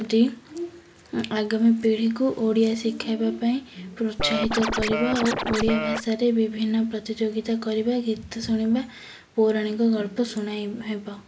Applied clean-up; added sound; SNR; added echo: none; Scratching (performance technique); 3 dB; none.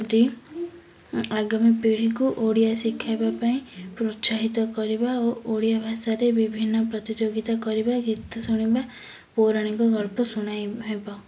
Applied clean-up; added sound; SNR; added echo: none; none; none; none.